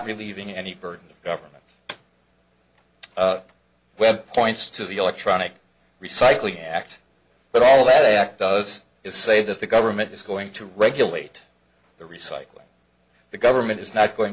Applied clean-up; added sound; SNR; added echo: none; none; none; none.